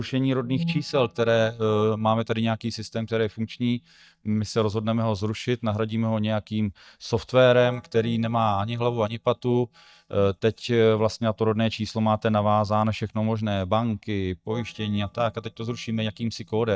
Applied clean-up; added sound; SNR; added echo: neural mask model DeepFilterNet 3.